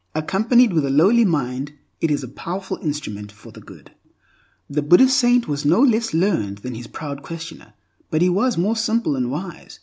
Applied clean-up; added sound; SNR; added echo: none; none; none; none.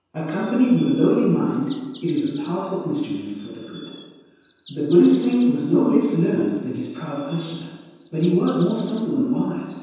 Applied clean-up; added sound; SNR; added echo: none; Bird vocalization, bird call, bird song; 20 dB; reverberation time 1.2 s.